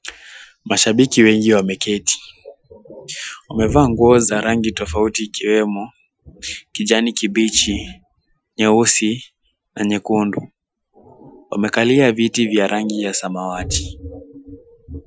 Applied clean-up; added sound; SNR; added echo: classical method Wiener filter.